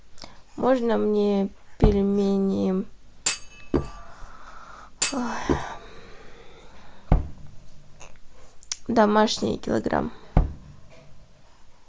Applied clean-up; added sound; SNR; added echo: none; Tap / Bass drum + Thump, thud; 1 dB; none.